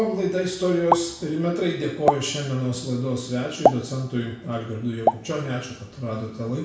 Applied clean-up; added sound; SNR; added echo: none; Explosion; 2 dB; reverberation time 0.7 s.